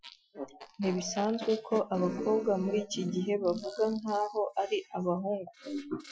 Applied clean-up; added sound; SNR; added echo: classical method Wiener filter.